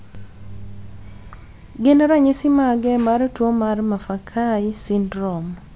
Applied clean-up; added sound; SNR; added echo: none; none; none; none.